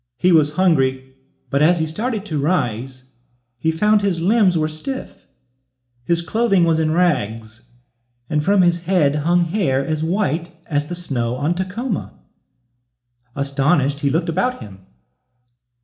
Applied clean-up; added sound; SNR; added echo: none; none; none; reverberation time 0.4 s.